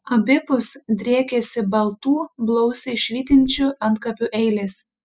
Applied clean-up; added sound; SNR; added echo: classical method spectral subtraction.